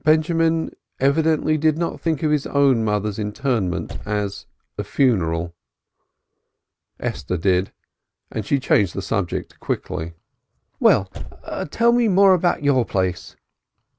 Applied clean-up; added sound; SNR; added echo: none; Slam / Car; 12 dB; none.